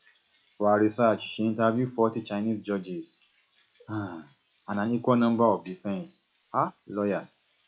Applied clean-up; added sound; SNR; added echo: classical method log-MMSE.